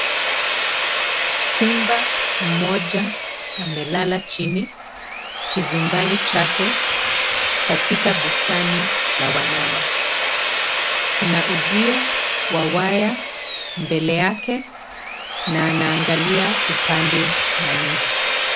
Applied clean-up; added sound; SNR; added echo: none; Sawing; -2 dB; none.